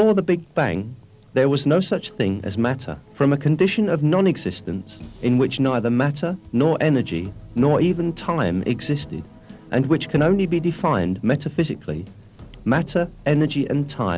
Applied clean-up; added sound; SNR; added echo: none; none; none; none.